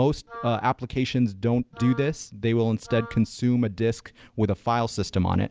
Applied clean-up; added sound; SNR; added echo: none; Wind instrument, woodwind instrument; 18 dB; none.